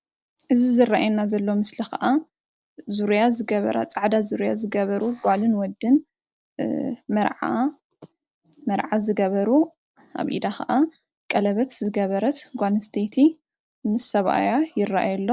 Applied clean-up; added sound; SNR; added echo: neural separator model SepFormer DNS4.